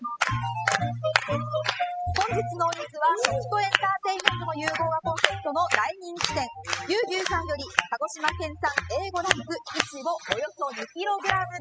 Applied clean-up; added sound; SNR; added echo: classical method spectral subtraction.